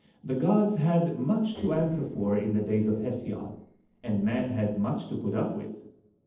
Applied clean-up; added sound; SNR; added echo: neural separator model SepFormer DNS4.